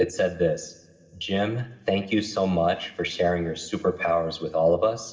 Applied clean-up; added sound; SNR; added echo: none; none; none; reverberation time 2.7 s.